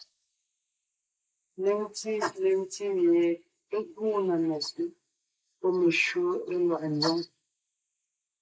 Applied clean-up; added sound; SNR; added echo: neural mask model Resemble Enhance denoiser.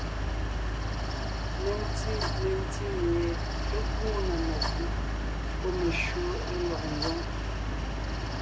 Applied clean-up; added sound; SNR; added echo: none; Mechanical fan; -5 dB; none.